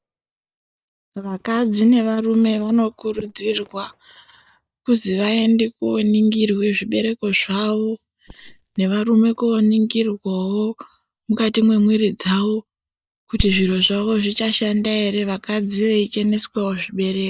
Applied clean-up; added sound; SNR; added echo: neural mask model DeepFilterNet 3.